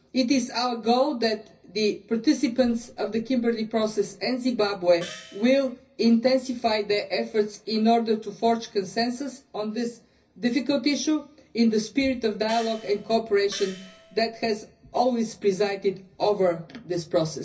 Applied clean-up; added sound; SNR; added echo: none; Gong; 17 dB; reverberation time 0.4 s.